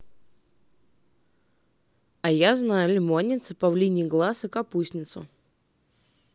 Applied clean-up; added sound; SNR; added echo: none; none; none; none.